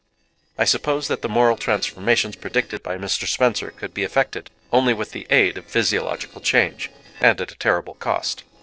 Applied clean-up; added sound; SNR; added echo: neural separator model SepFormer DNS4.